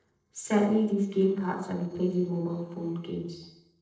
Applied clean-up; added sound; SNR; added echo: neural separator model SepFormer DNS4.